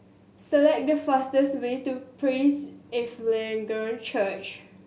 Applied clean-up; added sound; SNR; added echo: none; none; none; none.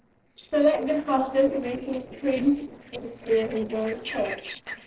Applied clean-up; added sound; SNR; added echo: neural separator model SepFormer DNS4.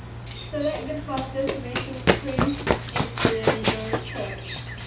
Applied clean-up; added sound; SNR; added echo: none; Run; -5 dB; reverberation time 0.3 s.